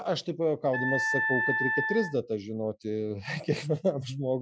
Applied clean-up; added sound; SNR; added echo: classical method Wiener filter.